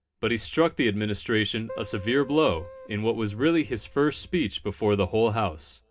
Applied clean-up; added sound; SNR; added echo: none; Keyboard (musical); 19 dB; reverberation time 0.3 s.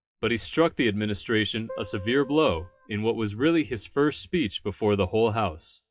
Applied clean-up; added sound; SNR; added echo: classical method WPE with log-MMSE.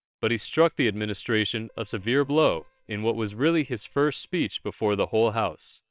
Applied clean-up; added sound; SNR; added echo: neural separator model SepFormer WHAMR!.